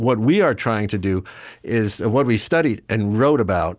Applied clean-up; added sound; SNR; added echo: none; none; none; none.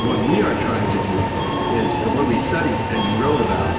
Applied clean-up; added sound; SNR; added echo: none; Subway, metro, underground; -1 dB; reverberation time 1.4 s.